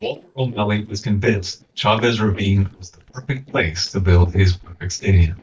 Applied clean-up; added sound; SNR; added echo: neural mask model DeepFilterNet 3.